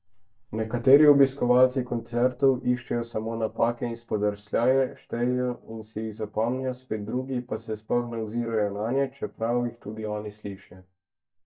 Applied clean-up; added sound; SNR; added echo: neural mask model DeepFilterNet 3.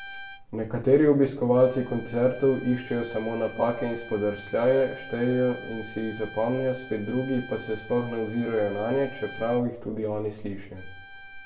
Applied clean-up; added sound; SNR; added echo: none; Bowed string instrument; 18 dB; reverberation time 0.6 s.